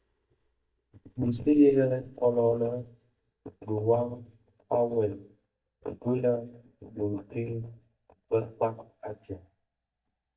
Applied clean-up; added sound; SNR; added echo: neural mask model DeepFilterNet 3.